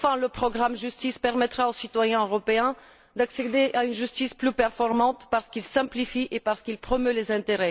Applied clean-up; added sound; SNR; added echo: none; none; none; none.